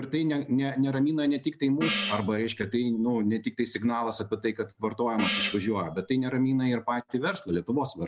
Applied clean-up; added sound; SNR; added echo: none; Gong; 6 dB; none.